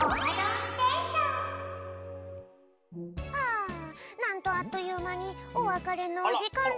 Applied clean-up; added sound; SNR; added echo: none; Brass instrument; 13 dB; none.